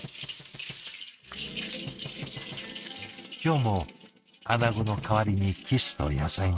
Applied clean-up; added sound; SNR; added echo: neural mask model RNNoise.